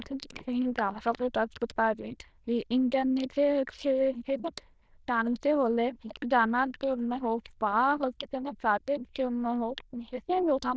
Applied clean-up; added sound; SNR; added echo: neural diffusion model UNIVERSE++.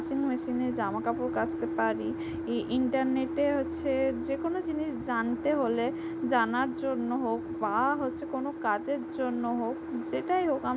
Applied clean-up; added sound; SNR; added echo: none; none; none; none.